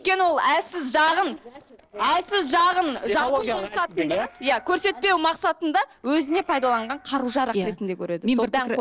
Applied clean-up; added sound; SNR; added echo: neural separator model SepFormer DNS4.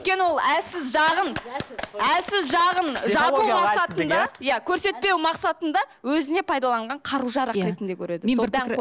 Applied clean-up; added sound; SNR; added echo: none; none; none; none.